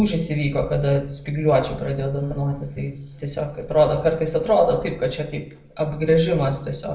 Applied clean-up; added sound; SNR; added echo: none; none; none; reverberation time 0.5 s.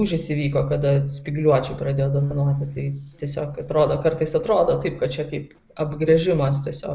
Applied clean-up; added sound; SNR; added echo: none; none; none; none.